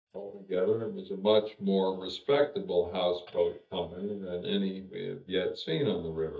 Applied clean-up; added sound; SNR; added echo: neural mask model DeepFilterNet 3.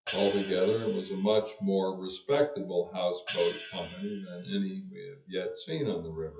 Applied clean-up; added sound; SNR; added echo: classical method WPE with log-MMSE.